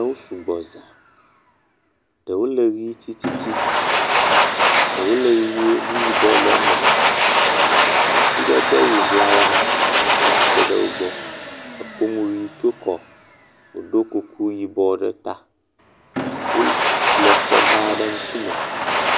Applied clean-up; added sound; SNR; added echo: none; Domestic sounds, home sounds; -3 dB; none.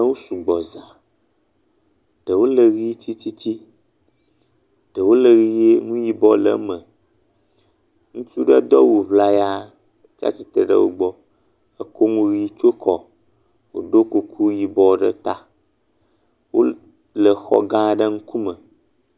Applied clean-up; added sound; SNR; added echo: none; none; none; none.